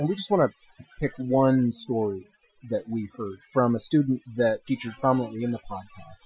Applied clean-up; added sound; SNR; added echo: classical method Wiener filter.